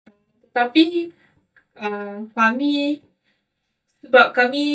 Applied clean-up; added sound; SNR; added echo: neural mask model DeepFilterNet 3.